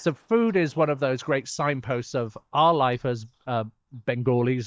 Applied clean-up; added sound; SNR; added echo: neural mask model DeepFilterNet 3.